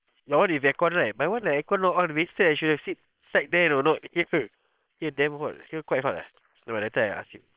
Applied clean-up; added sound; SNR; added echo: neural separator model SepFormer WHAM!.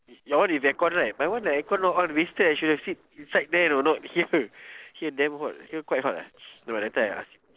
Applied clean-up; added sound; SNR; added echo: neural separator model SepFormer DNS4.